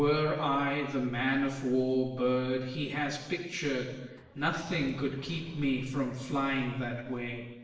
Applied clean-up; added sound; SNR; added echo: none; Engine; 20 dB; reverberation time 1.1 s.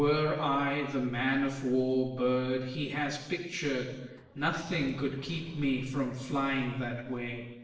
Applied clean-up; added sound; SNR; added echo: neural separator model SepFormer DNS4.